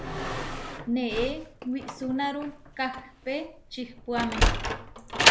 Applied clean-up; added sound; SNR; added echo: none; Sliding door; -3 dB; none.